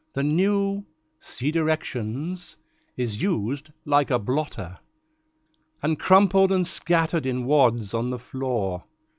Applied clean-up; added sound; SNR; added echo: none; none; none; none.